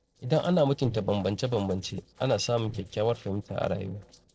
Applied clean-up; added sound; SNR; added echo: neural separator model SepFormer DNS4.